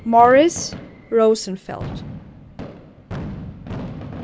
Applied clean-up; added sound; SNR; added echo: none; Fireworks; 13 dB; none.